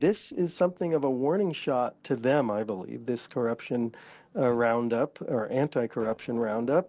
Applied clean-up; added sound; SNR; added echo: neural separator model SepFormer DNS4.